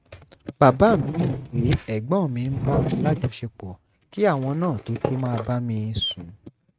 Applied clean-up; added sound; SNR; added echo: neural mask model RNNoise.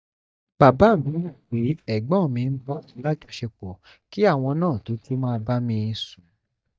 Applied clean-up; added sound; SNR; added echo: neural mask model DeepFilterNet 3.